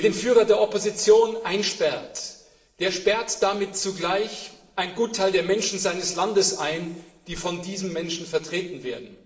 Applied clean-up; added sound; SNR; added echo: neural separator model SepFormer DNS4.